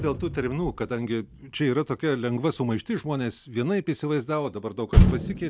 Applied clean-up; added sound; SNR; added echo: none; Motor vehicle (road); 0 dB; none.